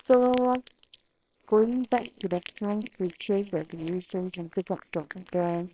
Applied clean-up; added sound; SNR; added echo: neural separator model SepFormer WHAMR!.